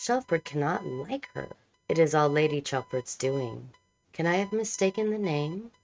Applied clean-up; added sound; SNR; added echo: neural mask model RNNoise.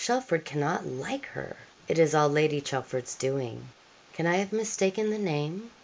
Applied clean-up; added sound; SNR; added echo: neural mask model Resemble Enhance denoiser.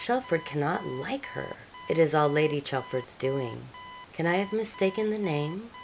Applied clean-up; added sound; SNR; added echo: none; Alarm; 17 dB; none.